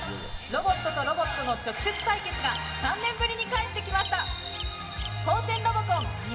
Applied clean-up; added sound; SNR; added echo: none; Bird vocalization, bird call, bird song; 16 dB; reverberation time 1.9 s.